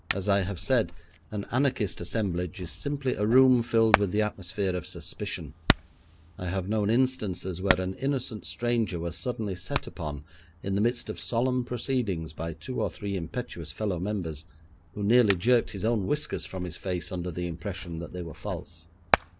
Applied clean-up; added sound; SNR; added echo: none; Hammer; 8 dB; none.